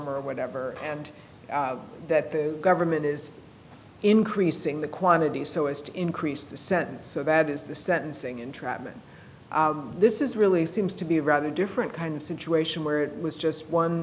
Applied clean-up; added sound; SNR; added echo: none; none; none; none.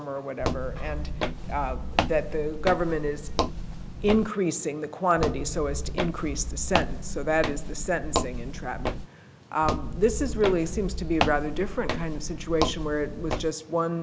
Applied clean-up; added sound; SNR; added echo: none; Walk, footsteps; 1 dB; none.